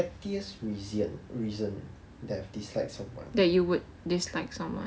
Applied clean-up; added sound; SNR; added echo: none; none; none; none.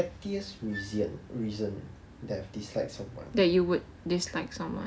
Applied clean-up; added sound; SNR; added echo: none; Wind instrument, woodwind instrument; 16 dB; none.